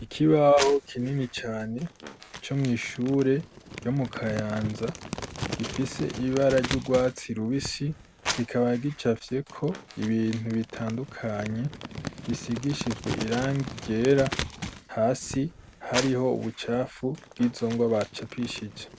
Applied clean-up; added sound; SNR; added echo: none; Crumpling, crinkling; 11 dB; none.